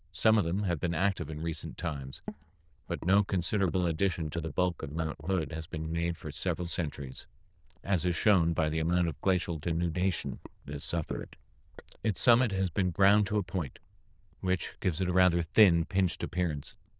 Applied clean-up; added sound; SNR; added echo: neural diffusion model UNIVERSE++.